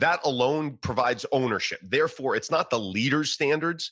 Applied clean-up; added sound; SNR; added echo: none; none; none; none.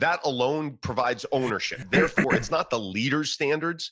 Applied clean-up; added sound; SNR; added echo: none; Cough; 3 dB; none.